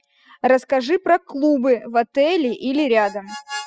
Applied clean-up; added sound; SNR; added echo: classical method spectral subtraction.